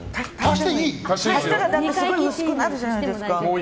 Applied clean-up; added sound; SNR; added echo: none; Bowed string instrument; 12 dB; none.